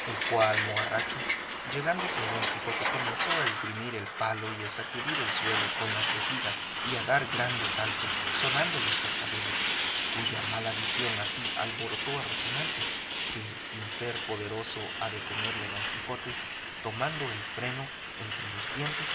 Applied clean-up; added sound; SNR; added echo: none; Truck; -3 dB; none.